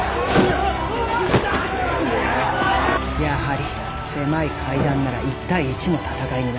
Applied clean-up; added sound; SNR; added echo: none; none; none; none.